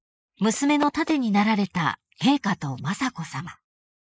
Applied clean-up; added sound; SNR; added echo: neural mask model Resemble Enhance denoiser.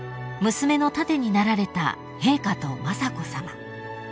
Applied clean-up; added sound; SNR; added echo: none; none; none; none.